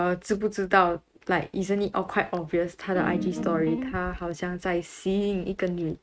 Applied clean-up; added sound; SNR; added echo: neural mask model RNNoise.